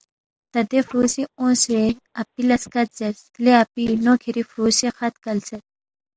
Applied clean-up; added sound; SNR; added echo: neural separator model SepFormer DNS4.